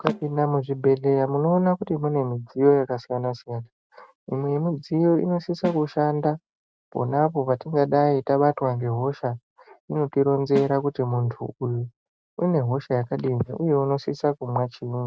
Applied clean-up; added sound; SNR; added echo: neural mask model RNNoise.